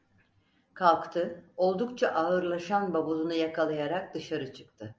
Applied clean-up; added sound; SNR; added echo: none; none; none; none.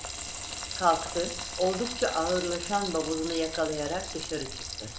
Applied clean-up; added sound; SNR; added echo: none; Frying (food); 6 dB; none.